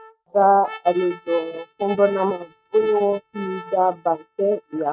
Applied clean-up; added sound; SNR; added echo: neural mask model RNNoise.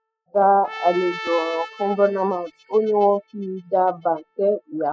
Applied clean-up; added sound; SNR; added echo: classical method spectral subtraction.